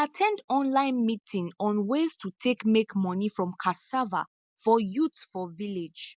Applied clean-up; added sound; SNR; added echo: none; none; none; none.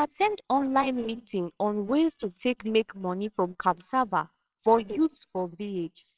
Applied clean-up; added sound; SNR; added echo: neural separator model SepFormer WHAMR!.